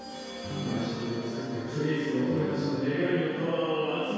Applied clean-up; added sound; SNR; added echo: none; Acoustic guitar / Strum; 11 dB; reverberation time 2.0 s.